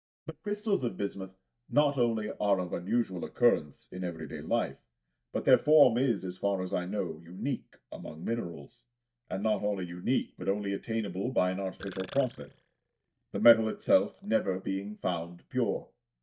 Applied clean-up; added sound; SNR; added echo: neural mask model DeepFilterNet 3.